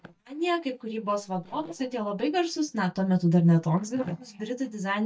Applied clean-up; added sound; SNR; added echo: neural mask model DeepFilterNet 3.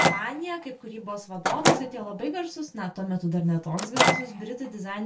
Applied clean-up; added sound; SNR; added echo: none; Microwave oven; -2 dB; reverberation time 0.2 s.